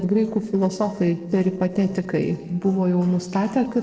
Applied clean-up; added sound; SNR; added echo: neural separator model SepFormer DNS4.